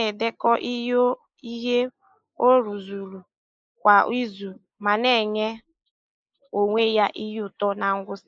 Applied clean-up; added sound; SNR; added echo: neural mask model Resemble Enhance denoiser.